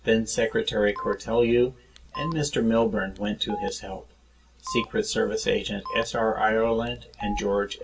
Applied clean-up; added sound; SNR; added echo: none; Telephone; 14 dB; reverberation time 0.2 s.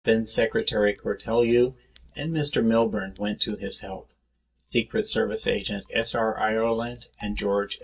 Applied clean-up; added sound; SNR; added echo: neural mask model DeepFilterNet 3.